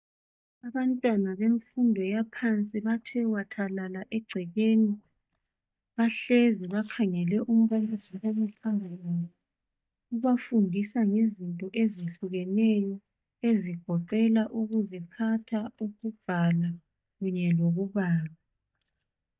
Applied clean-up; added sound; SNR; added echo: neural mask model DeepFilterNet 3.